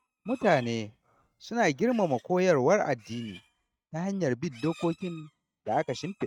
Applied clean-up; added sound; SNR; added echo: neural mask model RNNoise.